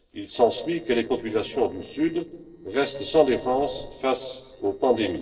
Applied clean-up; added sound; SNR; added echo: neural separator model SepFormer DNS4.